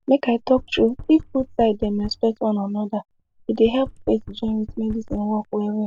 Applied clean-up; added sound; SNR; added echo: none; Knock; 17 dB; none.